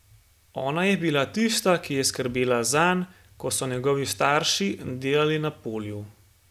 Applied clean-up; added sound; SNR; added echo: none; none; none; none.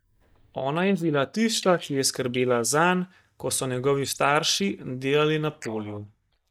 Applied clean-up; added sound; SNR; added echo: neural mask model DeepFilterNet 3.